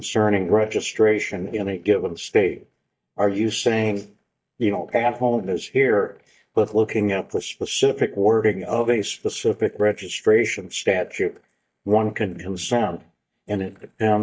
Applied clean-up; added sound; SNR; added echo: neural mask model DeepFilterNet 3.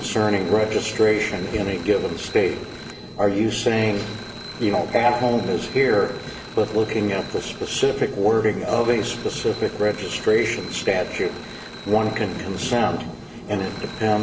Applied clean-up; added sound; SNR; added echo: none; Alarm; 17 dB; reverberation time 2.2 s.